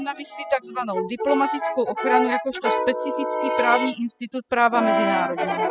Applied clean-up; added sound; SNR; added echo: classical method spectral subtraction.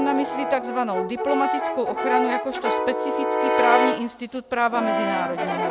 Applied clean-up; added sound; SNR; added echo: none; Brass instrument; -2 dB; none.